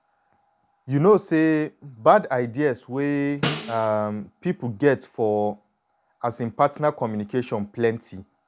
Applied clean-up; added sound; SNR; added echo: none; Snare drum; 9 dB; none.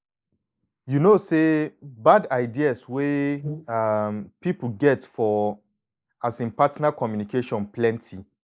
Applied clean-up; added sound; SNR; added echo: neural mask model Resemble Enhance denoiser.